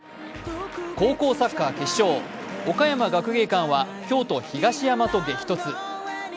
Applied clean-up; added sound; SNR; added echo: none; none; none; none.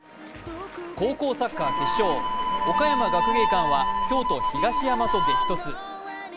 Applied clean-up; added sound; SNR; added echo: none; Harmonica; -2 dB; none.